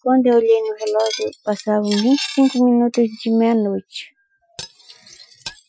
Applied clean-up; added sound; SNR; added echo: classical method Wiener filter.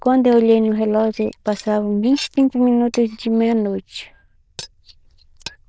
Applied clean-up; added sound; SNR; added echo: neural diffusion model UNIVERSE++.